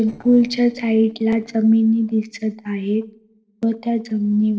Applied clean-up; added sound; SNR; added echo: neural separator model SepFormer DNS4.